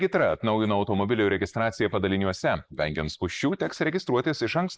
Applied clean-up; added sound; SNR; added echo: neural mask model Resemble Enhance denoiser.